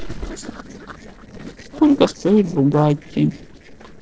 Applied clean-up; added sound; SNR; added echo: neural separator model SepFormer DNS4.